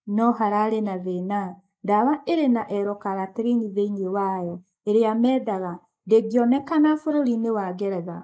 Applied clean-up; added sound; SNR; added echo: neural mask model Resemble Enhance denoiser.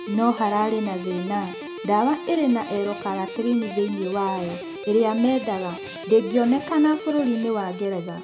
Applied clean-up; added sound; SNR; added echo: none; Guitar; 12 dB; none.